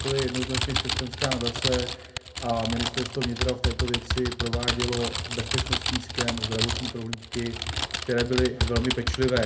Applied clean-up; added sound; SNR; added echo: none; Typing; 0 dB; reverberation time 0.3 s.